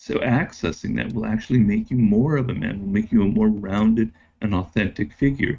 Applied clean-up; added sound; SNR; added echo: neural mask model RNNoise.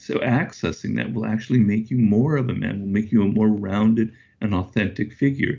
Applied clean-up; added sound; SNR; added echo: none; none; none; none.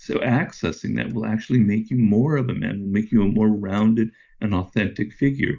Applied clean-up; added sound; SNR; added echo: neural mask model Resemble Enhance denoiser.